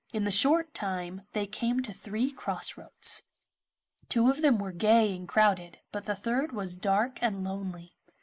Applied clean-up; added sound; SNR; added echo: neural mask model Resemble Enhance denoiser.